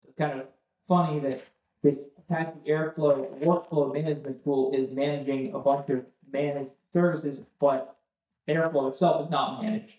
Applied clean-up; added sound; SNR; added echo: neural mask model DeepFilterNet 3.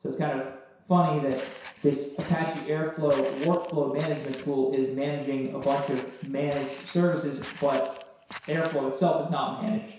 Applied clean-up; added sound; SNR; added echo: none; Walk, footsteps; 17 dB; reverberation time 0.7 s.